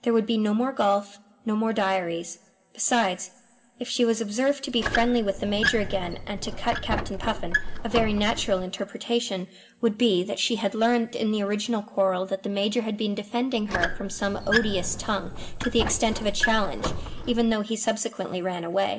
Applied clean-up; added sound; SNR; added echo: none; Squeak; 4 dB; reverberation time 0.9 s.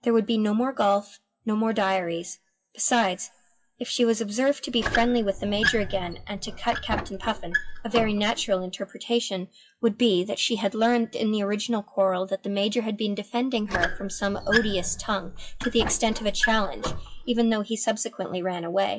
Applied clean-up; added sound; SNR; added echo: classical method WPE with log-MMSE.